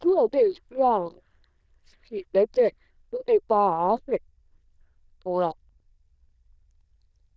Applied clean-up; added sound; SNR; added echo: neural diffusion model UNIVERSE++.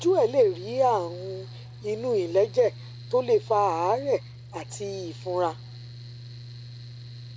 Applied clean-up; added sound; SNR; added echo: none; Mechanical fan; 14 dB; none.